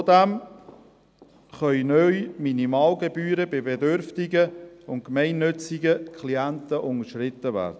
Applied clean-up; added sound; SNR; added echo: none; none; none; none.